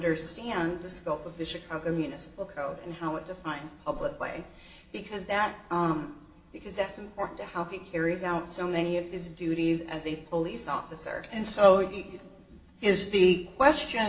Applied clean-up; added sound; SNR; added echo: none; none; none; reverberation time 1.1 s.